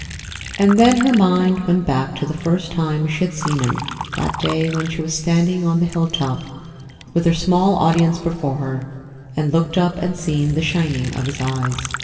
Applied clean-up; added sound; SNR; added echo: none; Liquid; 14 dB; reverberation time 2.3 s.